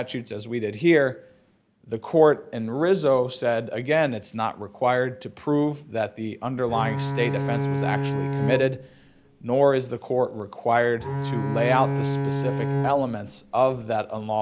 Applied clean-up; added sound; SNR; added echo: none; Bowed string instrument; 3 dB; none.